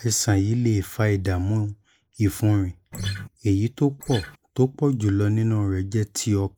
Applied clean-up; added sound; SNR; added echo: neural mask model Resemble Enhance denoiser.